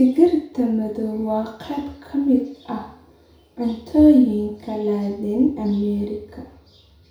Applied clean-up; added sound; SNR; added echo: none; none; none; reverberation time 0.6 s.